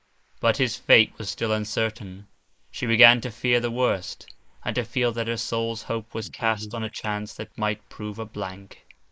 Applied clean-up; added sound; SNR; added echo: neural mask model Resemble Enhance denoiser.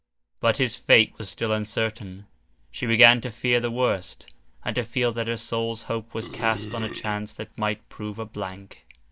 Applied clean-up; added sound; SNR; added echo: neural mask model DeepFilterNet 3.